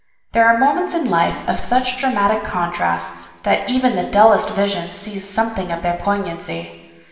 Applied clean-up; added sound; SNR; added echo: none; none; none; reverberation time 1.4 s.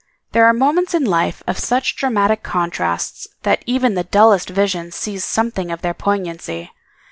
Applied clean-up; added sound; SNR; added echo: none; none; none; none.